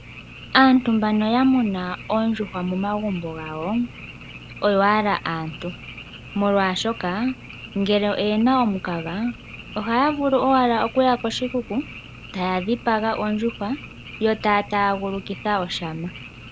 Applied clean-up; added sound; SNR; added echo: none; Frog; 16 dB; none.